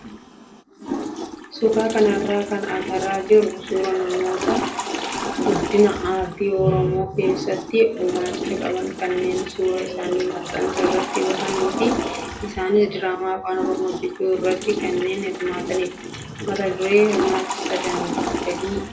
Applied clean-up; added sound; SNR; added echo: none; Toilet flush / Water; 6 dB; reverberation time 0.3 s.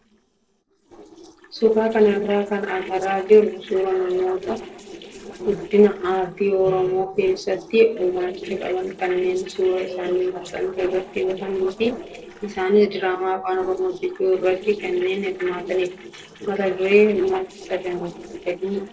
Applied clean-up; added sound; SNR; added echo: neural separator model SepFormer DNS4.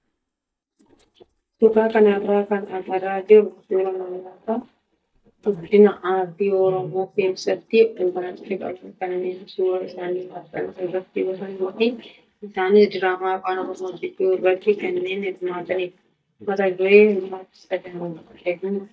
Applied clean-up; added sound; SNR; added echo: neural mask model DeepFilterNet 3.